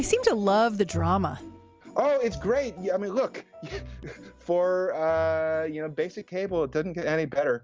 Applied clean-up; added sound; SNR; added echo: none; none; none; none.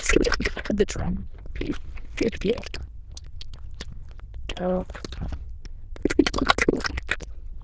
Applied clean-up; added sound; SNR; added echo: neural diffusion model UNIVERSE++.